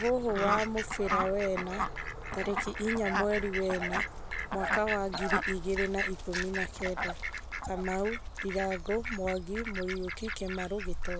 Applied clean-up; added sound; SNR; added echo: none; Fowl; 1 dB; none.